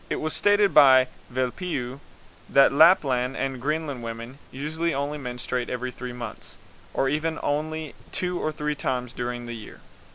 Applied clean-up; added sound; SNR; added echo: none; none; none; none.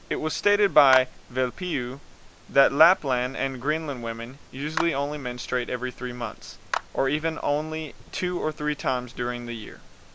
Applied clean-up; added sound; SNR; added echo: none; Clapping; 11 dB; none.